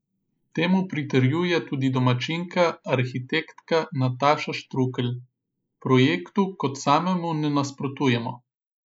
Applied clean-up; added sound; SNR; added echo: neural mask model Resemble Enhance denoiser.